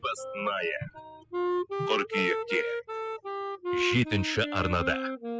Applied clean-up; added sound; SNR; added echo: classical method spectral subtraction.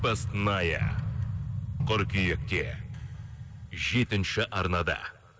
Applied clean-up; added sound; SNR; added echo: none; none; none; none.